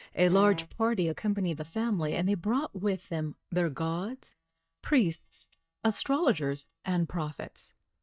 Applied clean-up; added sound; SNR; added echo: neural mask model DeepFilterNet 3.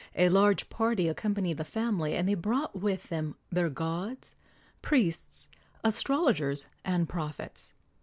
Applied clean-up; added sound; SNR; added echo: none; none; none; none.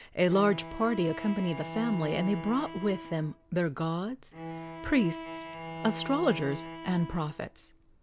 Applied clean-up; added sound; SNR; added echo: none; Bowed string instrument; 11 dB; none.